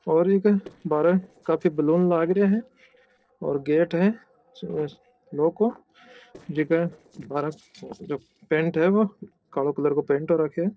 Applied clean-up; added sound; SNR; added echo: neural separator model SepFormer DNS4.